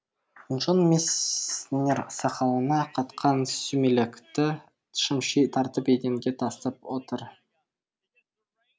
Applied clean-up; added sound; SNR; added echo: none; none; none; none.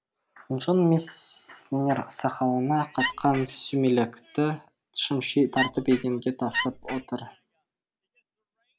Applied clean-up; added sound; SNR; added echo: none; Wood; 5 dB; none.